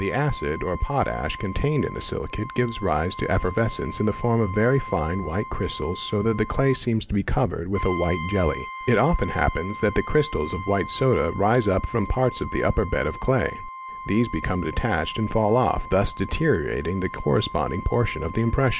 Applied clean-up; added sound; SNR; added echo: none; Brass instrument; 13 dB; none.